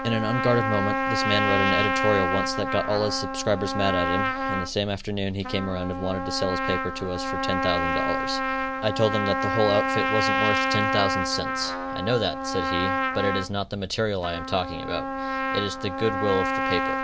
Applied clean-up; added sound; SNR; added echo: none; Trumpet; 0 dB; none.